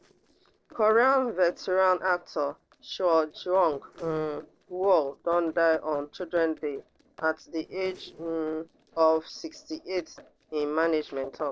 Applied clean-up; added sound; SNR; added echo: neural separator model SepFormer DNS4.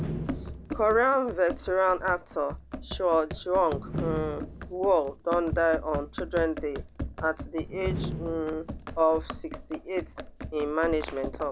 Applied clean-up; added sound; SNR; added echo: none; Run + Slam; 8 dB; none.